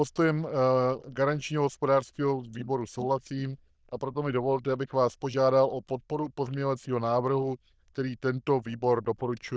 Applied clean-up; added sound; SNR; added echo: neural diffusion model UNIVERSE++.